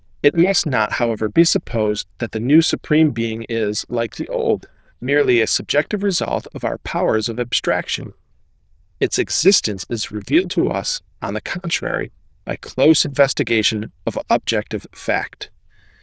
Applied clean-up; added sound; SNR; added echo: neural diffusion model UNIVERSE++.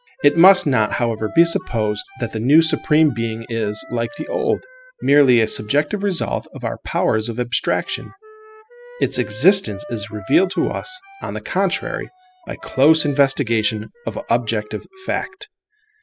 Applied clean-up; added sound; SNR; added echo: classical method spectral subtraction.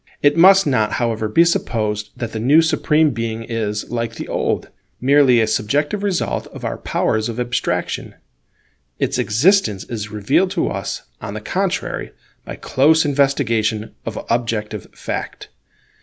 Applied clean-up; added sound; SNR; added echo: none; none; none; none.